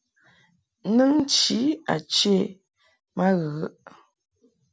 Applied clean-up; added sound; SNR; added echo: none; none; none; none.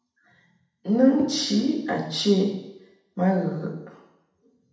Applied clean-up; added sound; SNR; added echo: none; none; none; reverberation time 0.8 s.